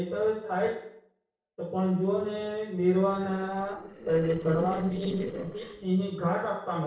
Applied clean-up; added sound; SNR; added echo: neural separator model SepFormer DNS4.